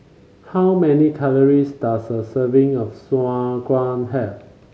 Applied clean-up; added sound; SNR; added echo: none; none; none; none.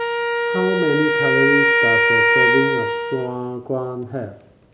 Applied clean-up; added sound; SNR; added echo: none; Wind instrument, woodwind instrument; -5 dB; none.